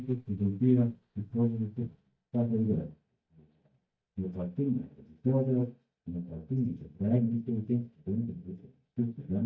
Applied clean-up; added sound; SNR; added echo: neural mask model DeepFilterNet 3.